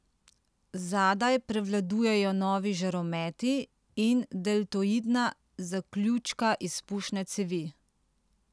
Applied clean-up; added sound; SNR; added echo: none; none; none; none.